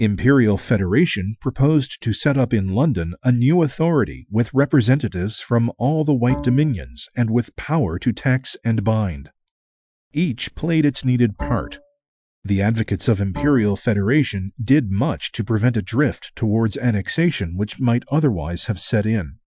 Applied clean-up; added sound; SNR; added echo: classical method Wiener filter.